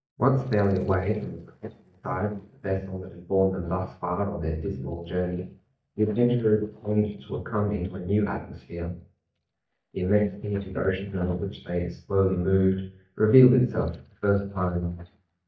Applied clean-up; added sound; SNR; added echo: neural mask model DeepFilterNet 3.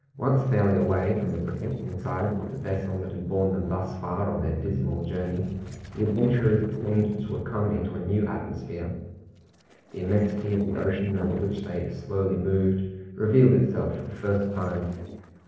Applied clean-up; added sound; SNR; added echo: neural separator model SepFormer DNS4.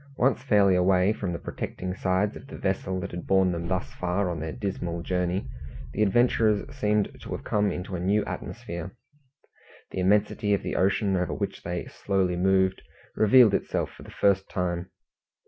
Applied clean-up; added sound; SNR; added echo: none; none; none; none.